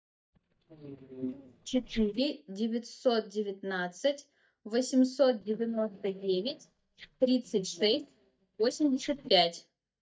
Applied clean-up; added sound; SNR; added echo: neural mask model DeepFilterNet 3.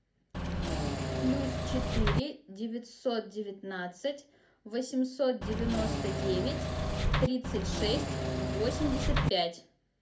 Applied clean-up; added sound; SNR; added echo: none; Engine / Mechanisms; -4 dB; reverberation time 0.3 s.